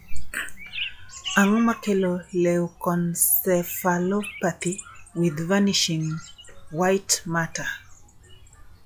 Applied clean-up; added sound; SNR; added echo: classical method log-MMSE.